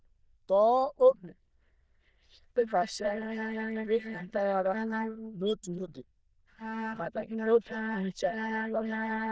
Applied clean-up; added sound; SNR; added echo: neural diffusion model UNIVERSE++.